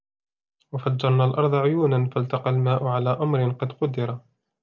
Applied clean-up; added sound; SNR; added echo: none; none; none; none.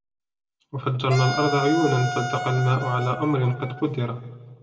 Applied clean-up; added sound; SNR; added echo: none; Wind instrument, woodwind instrument; 7 dB; reverberation time 1.3 s.